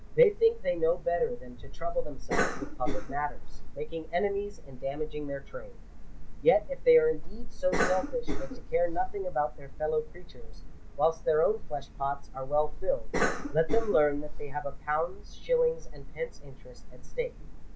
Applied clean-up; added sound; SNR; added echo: none; Cough; 1 dB; none.